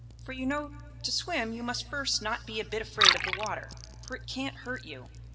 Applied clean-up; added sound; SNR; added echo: none; Liquid; -1 dB; reverberation time 1.8 s.